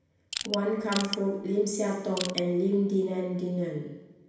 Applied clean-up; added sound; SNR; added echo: none; Crushing; 8 dB; reverberation time 0.9 s.